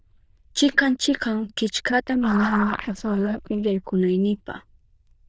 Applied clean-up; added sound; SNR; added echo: neural diffusion model UNIVERSE++.